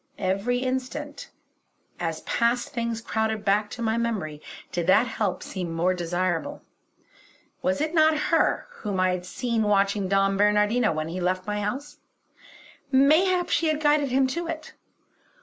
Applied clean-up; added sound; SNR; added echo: none; none; none; none.